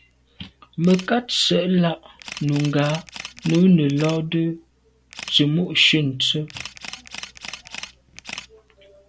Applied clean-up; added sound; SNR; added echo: none; Camera; 17 dB; none.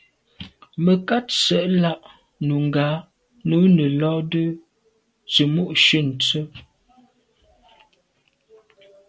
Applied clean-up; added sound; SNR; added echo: none; none; none; none.